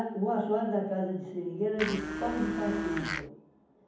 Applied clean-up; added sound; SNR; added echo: none; Domestic sounds, home sounds; 2 dB; reverberation time 1.2 s.